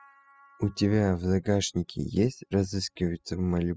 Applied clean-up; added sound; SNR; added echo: classical method spectral subtraction.